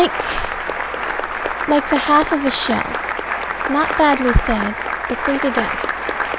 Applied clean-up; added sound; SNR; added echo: none; Applause; 3 dB; none.